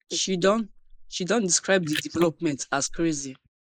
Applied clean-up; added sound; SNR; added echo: neural mask model Resemble Enhance denoiser.